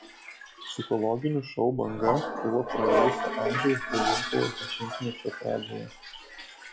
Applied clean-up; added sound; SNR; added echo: classical method log-MMSE.